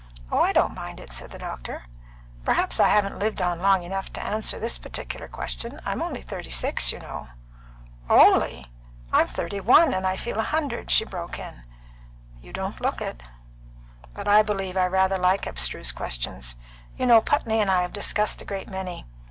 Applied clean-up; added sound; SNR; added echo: none; none; none; none.